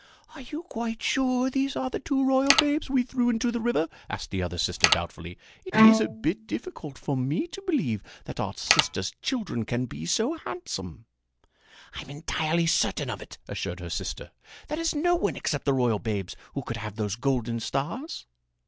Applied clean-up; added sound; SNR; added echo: none; Mechanisms + Bowed string instrument; -4 dB; none.